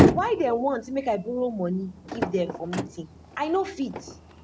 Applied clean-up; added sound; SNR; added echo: none; Motor vehicle (road); 0 dB; none.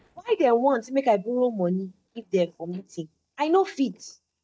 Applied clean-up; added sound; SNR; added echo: neural mask model DeepFilterNet 3.